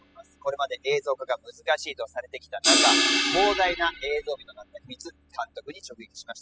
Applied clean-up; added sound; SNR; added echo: classical method spectral subtraction.